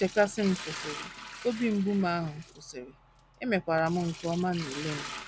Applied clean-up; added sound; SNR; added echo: none; Liquid; 13 dB; none.